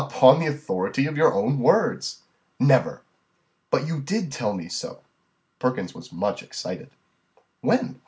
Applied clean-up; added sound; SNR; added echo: none; none; none; none.